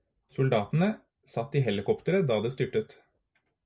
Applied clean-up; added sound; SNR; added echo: none; none; none; none.